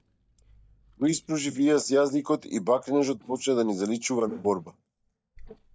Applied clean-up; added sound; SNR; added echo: neural mask model DeepFilterNet 3.